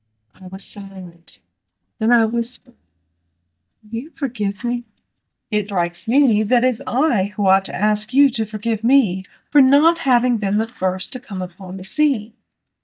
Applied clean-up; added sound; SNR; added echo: neural mask model DeepFilterNet 3.